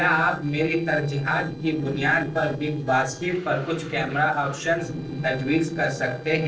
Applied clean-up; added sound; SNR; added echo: neural separator model SepFormer DNS4.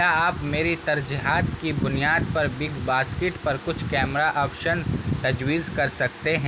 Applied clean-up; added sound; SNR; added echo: none; none; none; none.